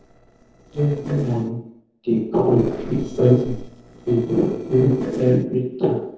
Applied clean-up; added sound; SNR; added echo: neural separator model SepFormer DNS4.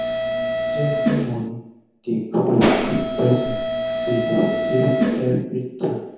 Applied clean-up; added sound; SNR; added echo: none; Mechanisms; 1 dB; reverberation time 1.0 s.